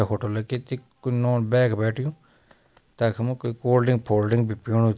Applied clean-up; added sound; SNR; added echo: none; none; none; none.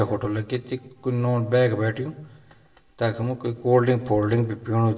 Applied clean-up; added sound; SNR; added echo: none; none; none; reverberation time 0.8 s.